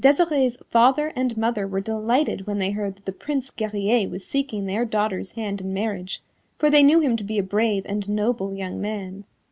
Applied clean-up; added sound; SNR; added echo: none; none; none; none.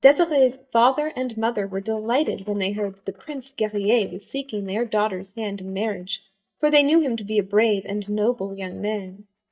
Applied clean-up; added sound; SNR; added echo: neural mask model DeepFilterNet 3.